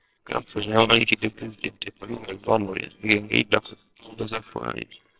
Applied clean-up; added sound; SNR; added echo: neural separator model SepFormer WHAMR!.